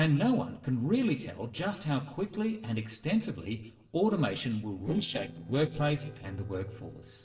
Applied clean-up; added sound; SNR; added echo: neural separator model SepFormer DNS4.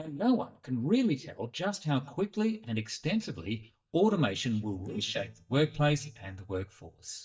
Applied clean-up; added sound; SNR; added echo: neural mask model DeepFilterNet 3.